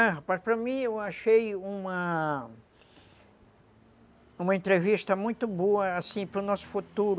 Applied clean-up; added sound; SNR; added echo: none; none; none; none.